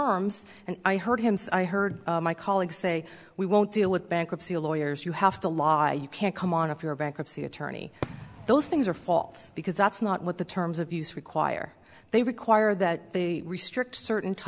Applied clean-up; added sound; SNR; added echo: none; Fireworks; 17 dB; none.